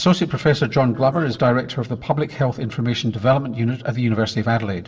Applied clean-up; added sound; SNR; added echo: neural separator model SepFormer DNS4.